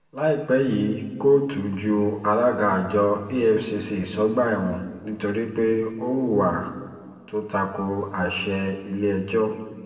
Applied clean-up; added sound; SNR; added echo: none; none; none; reverberation time 1.7 s.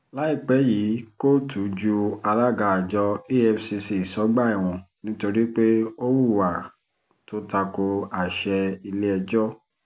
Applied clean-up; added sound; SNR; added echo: none; none; none; none.